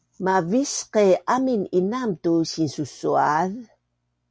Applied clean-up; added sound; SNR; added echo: none; none; none; none.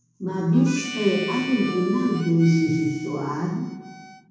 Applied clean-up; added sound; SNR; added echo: none; Harmonica; 14 dB; reverberation time 1.2 s.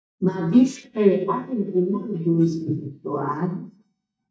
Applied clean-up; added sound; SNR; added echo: neural mask model DeepFilterNet 3.